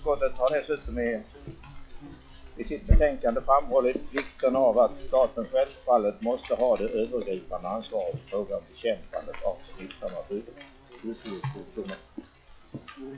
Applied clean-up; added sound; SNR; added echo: classical method log-MMSE.